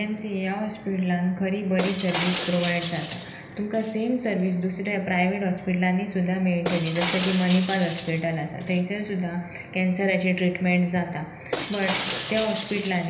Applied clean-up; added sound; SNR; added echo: none; Shatter; 7 dB; reverberation time 0.8 s.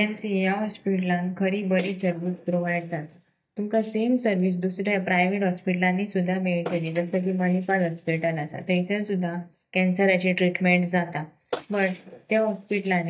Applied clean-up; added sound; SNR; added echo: neural mask model DeepFilterNet 3.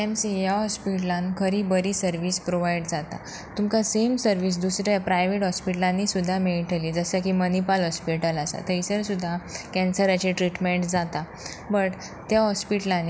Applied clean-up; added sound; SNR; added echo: none; none; none; none.